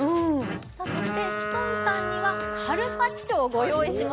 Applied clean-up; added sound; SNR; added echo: none; Bowed string instrument; 5 dB; none.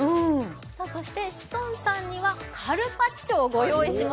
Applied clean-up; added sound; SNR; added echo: none; none; none; none.